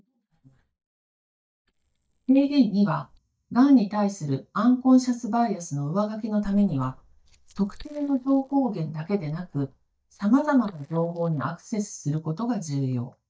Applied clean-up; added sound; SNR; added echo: neural mask model DeepFilterNet 3.